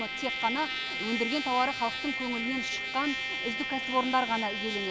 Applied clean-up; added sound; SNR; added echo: none; Trumpet; 2 dB; none.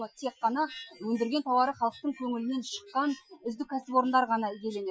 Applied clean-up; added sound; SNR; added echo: classical method Wiener filter.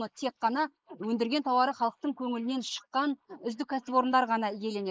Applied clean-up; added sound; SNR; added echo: neural mask model Resemble Enhance denoiser.